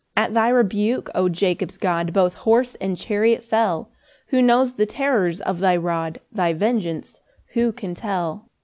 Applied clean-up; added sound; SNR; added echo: none; none; none; none.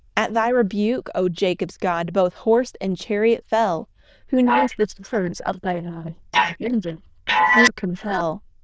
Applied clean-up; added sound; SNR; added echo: neural diffusion model UNIVERSE++.